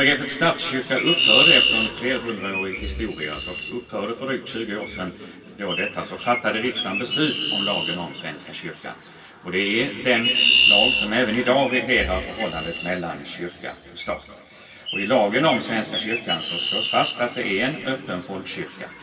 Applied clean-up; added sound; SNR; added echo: none; Chirp, tweet; 1 dB; reverberation time 2.4 s.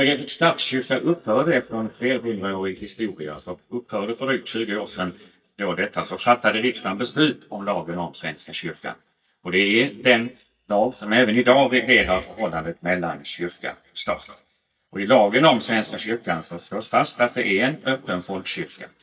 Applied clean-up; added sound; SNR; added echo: neural mask model DeepFilterNet 3.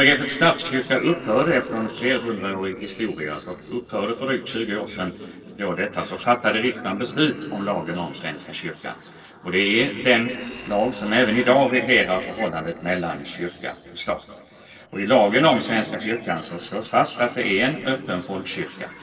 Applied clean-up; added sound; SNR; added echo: neural separator model SepFormer DNS4.